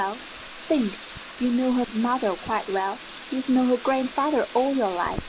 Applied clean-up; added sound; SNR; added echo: none; Bathtub (filling or washing); 12 dB; none.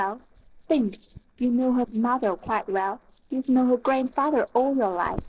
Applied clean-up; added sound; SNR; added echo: neural separator model SepFormer DNS4.